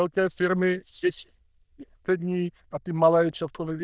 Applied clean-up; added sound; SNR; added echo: neural diffusion model UNIVERSE++.